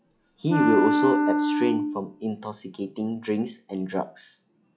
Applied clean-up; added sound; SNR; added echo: classical method log-MMSE.